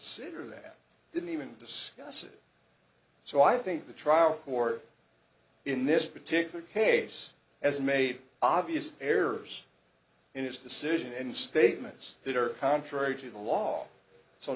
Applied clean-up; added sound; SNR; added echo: none; none; none; none.